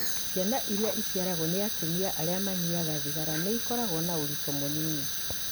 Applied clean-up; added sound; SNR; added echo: none; Fire; -1 dB; none.